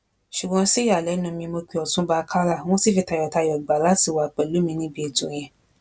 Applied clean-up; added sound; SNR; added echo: none; none; none; none.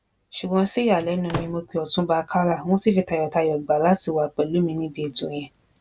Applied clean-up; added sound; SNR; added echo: none; Slam / Microwave oven; 11 dB; none.